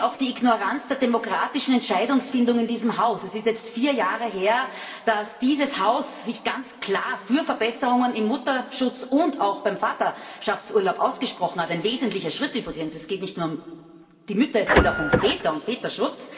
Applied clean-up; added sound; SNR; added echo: none; Printer; -2 dB; reverberation time 2.1 s.